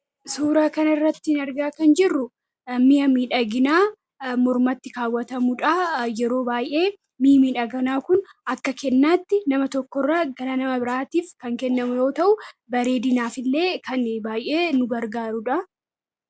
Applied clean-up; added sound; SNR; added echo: none; none; none; none.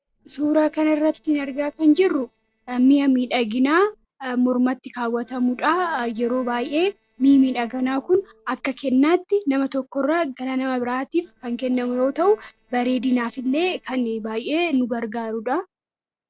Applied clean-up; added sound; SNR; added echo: neural separator model SepFormer DNS4.